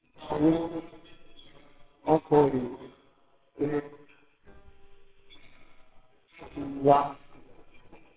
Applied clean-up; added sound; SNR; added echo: neural separator model SepFormer WHAMR!.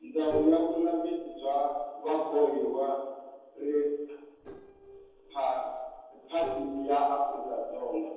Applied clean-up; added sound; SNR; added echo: neural separator model SepFormer DNS4.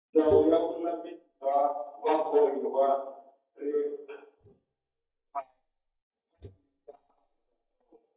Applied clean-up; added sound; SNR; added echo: neural mask model DeepFilterNet 3.